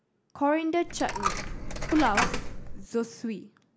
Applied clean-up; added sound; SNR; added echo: none; Coin (dropping); 0 dB; none.